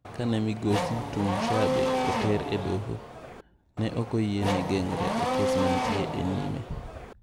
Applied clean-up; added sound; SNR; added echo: none; Race car, auto racing / Accelerating, revving, vroom; 0 dB; none.